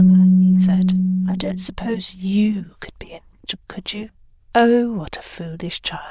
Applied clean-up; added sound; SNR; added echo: neural diffusion model UNIVERSE++.